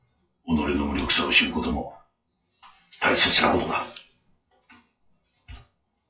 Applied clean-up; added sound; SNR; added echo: classical method WPE with log-MMSE.